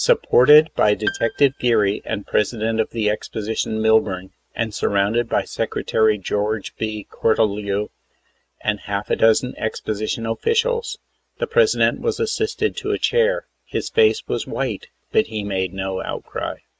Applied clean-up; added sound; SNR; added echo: neural mask model RNNoise.